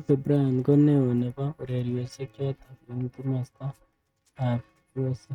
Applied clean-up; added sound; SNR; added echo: neural mask model RNNoise.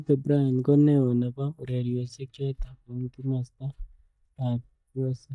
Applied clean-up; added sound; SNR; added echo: neural mask model DeepFilterNet 3.